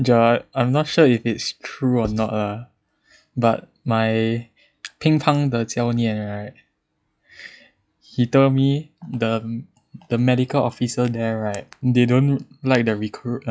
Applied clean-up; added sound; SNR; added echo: classical method log-MMSE.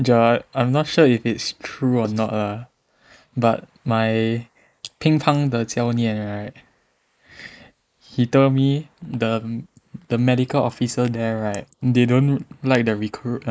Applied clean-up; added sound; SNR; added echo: neural mask model Resemble Enhance denoiser.